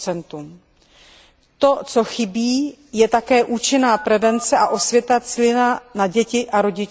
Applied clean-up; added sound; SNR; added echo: none; Telephone; 14 dB; none.